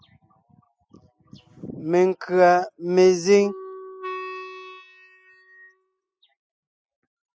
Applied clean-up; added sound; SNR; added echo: classical method spectral subtraction.